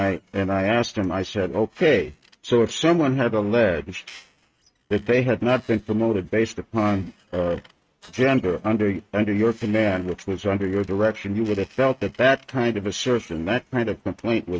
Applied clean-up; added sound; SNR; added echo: neural mask model RNNoise.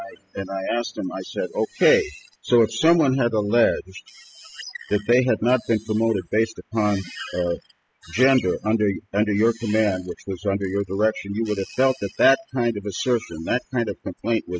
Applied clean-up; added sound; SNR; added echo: classical method spectral subtraction.